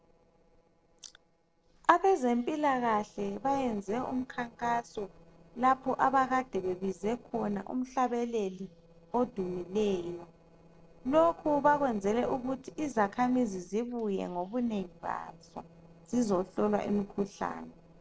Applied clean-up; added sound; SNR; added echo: neural separator model SepFormer DNS4.